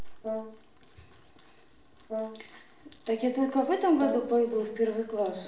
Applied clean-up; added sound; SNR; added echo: none; Brass instrument; 11 dB; reverberation time 0.8 s.